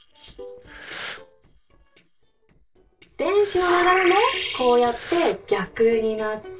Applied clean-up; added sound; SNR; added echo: neural separator model SepFormer DNS4.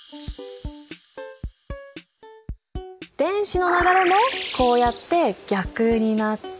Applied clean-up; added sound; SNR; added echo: none; none; none; none.